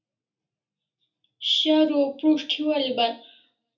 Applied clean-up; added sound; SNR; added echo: none; none; none; reverberation time 0.3 s.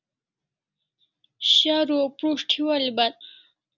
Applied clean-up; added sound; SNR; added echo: none; none; none; none.